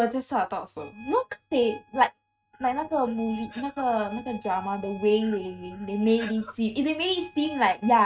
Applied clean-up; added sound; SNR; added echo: neural mask model RNNoise.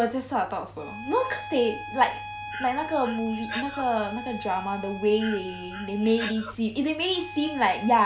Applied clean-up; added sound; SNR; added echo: none; Breathing + Bowed string instrument; 12 dB; none.